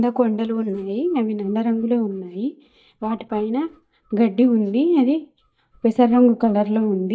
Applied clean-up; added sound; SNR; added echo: neural mask model DeepFilterNet 3.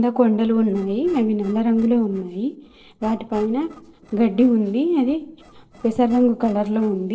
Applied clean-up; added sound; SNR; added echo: neural separator model SepFormer DNS4.